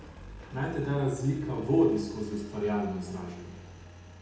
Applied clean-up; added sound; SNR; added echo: none; Engine; 16 dB; reverberation time 0.8 s.